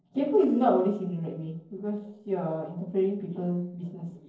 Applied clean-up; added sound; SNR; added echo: neural separator model SepFormer DNS4.